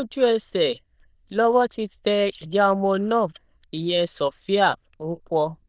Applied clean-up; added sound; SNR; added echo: neural diffusion model UNIVERSE++.